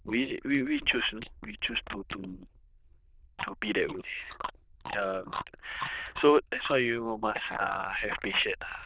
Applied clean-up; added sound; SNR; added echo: neural diffusion model UNIVERSE++.